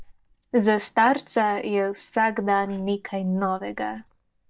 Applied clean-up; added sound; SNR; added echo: neural mask model DeepFilterNet 3.